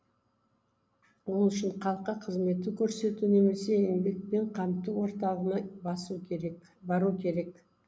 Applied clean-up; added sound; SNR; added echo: none; none; none; none.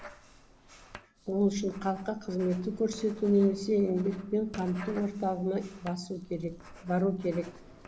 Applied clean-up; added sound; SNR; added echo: none; Writing; 19 dB; none.